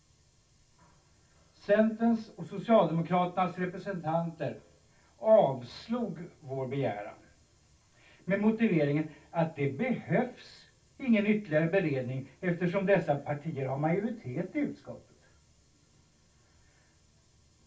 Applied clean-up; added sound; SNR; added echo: none; none; none; reverberation time 0.2 s.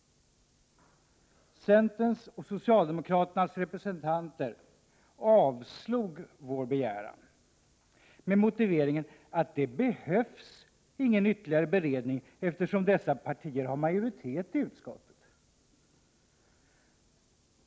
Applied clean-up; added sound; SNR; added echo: none; none; none; none.